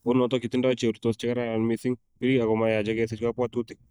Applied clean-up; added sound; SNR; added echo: neural mask model DeepFilterNet 3.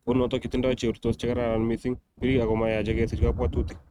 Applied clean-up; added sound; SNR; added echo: neural mask model RNNoise.